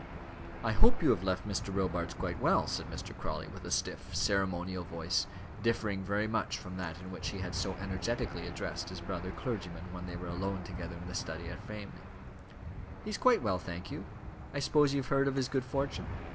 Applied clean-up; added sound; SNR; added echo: none; Engine / Aircraft; 11 dB; none.